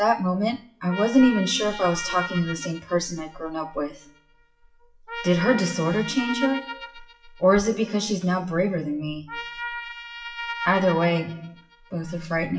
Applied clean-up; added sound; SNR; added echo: classical method WPE with log-MMSE.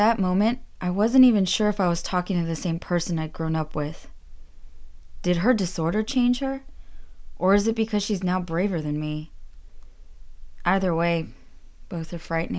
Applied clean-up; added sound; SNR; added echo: none; none; none; none.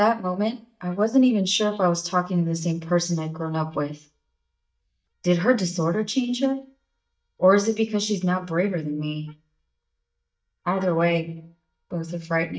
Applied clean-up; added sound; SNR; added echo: neural mask model DeepFilterNet 3.